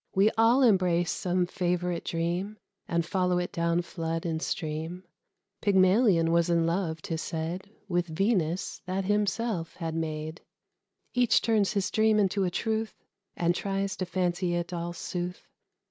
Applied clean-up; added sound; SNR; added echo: none; none; none; none.